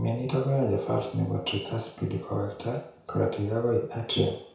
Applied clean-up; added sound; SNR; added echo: none; none; none; reverberation time 0.6 s.